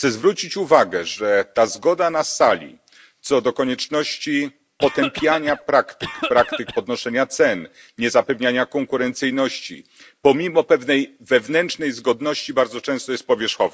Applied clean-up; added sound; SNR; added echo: none; Cough; 8 dB; none.